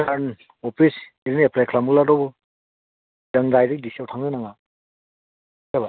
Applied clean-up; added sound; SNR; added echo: none; none; none; none.